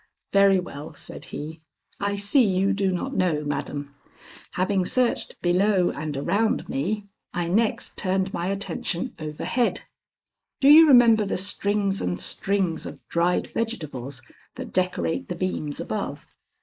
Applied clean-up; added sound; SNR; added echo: neural mask model Resemble Enhance denoiser.